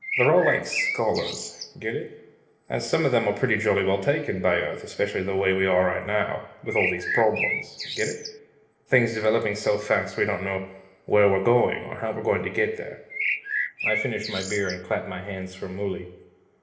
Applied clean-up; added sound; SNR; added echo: none; Bird; 4 dB; reverberation time 1.0 s.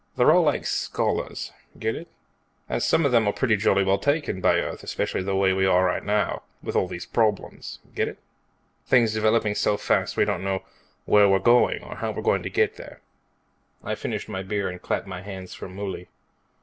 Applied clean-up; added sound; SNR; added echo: none; none; none; none.